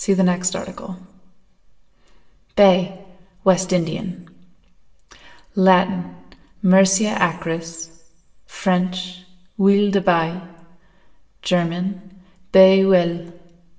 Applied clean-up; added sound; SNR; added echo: none; none; none; reverberation time 0.8 s.